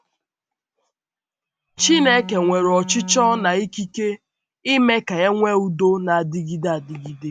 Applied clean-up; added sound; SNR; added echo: none; Bowed string instrument; 11 dB; none.